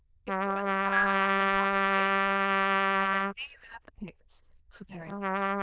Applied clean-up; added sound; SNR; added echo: neural diffusion model UNIVERSE++.